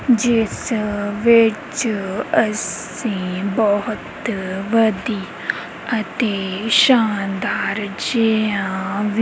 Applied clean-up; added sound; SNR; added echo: none; none; none; none.